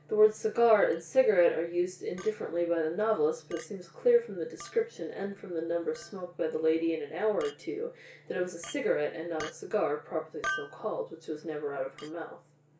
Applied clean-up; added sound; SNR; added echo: none; Chink, clink; 18 dB; reverberation time 0.3 s.